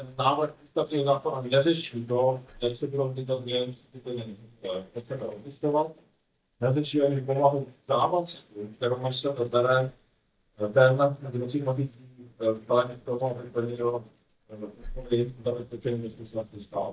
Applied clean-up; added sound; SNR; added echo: neural mask model DeepFilterNet 3.